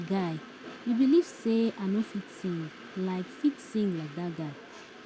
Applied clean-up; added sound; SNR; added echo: none; Train; 16 dB; none.